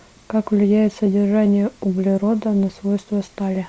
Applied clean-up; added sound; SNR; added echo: none; none; none; none.